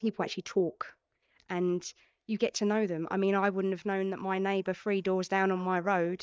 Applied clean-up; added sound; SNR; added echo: neural mask model DeepFilterNet 3.